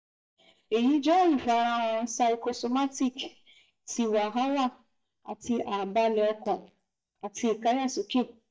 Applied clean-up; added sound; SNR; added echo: neural mask model DeepFilterNet 3.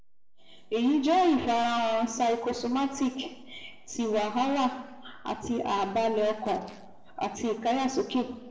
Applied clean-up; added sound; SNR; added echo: neural separator model SepFormer DNS4.